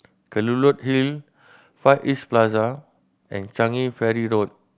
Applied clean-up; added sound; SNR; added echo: none; none; none; none.